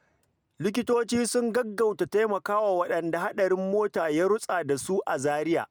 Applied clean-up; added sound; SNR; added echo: none; none; none; none.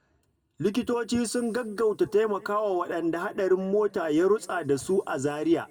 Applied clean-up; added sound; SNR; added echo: none; none; none; reverberation time 1.6 s.